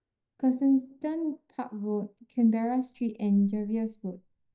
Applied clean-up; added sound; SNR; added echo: neural mask model DeepFilterNet 3.